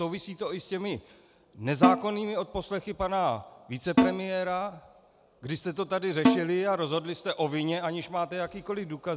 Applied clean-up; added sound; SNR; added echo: none; Snare drum; -1 dB; none.